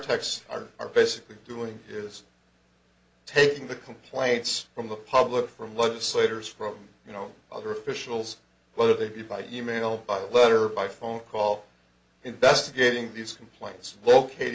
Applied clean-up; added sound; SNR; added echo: none; none; none; none.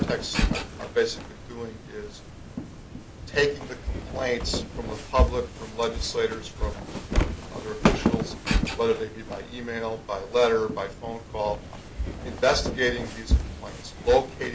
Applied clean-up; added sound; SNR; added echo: none; Walk, footsteps; 1 dB; none.